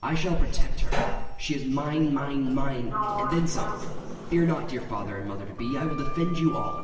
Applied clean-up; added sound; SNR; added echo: none; Sliding door; 11 dB; reverberation time 2.3 s.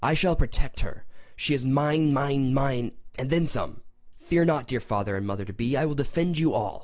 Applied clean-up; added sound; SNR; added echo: none; none; none; none.